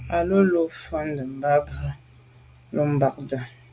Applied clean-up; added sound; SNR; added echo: none; none; none; none.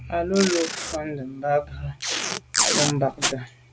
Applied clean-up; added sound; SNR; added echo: none; Packing tape, duct tape; 1 dB; none.